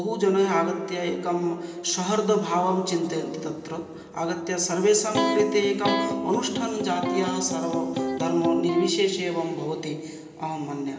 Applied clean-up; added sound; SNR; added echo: none; Electric guitar; 2 dB; reverberation time 2.6 s.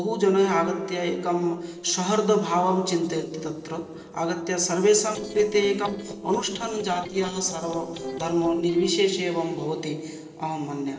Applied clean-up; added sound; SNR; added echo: neural separator model SepFormer DNS4.